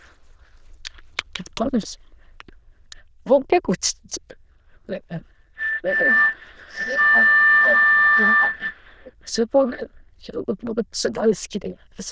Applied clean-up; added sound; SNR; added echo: neural diffusion model UNIVERSE++.